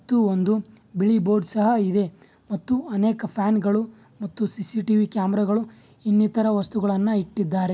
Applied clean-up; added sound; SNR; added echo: none; none; none; none.